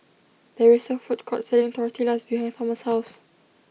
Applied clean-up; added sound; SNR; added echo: none; none; none; none.